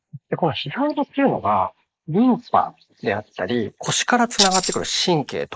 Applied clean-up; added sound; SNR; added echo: neural mask model Resemble Enhance denoiser.